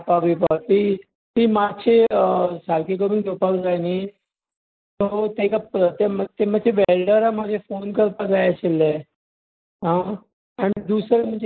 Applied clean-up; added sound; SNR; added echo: neural mask model Resemble Enhance denoiser.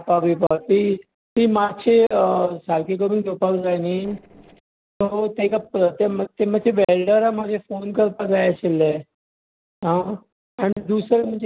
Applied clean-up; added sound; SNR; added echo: neural separator model SepFormer DNS4.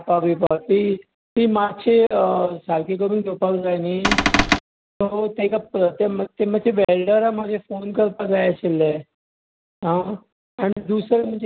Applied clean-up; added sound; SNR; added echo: none; Cupboard open or close / Door; -3 dB; none.